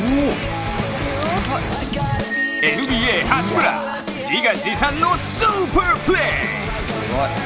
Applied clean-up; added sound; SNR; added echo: none; Electric guitar; 17 dB; none.